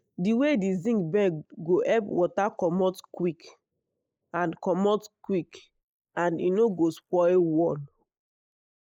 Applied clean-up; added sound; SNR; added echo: neural mask model Resemble Enhance denoiser.